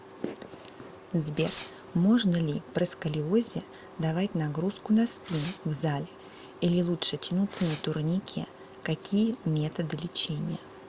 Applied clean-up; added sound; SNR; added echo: none; Fireworks; 14 dB; none.